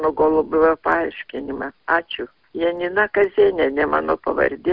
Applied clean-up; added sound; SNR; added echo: none; none; none; none.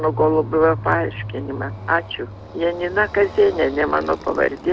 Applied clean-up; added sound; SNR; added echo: none; Motorcycle; 12 dB; none.